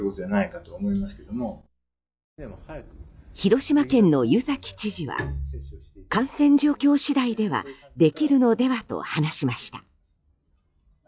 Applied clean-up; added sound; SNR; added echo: classical method log-MMSE.